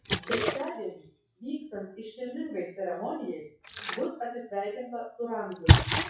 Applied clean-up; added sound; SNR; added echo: classical method WPE with log-MMSE.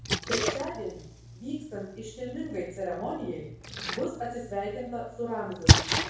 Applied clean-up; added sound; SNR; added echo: none; Splash, splatter; -5 dB; reverberation time 0.6 s.